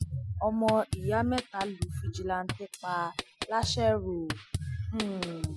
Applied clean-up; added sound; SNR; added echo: classical method spectral subtraction.